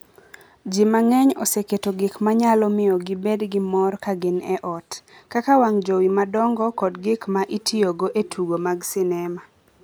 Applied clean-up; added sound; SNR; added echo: none; none; none; none.